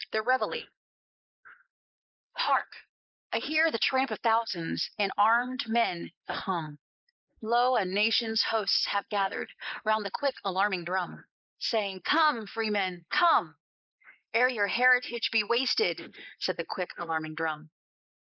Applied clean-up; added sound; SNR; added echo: neural mask model Resemble Enhance denoiser.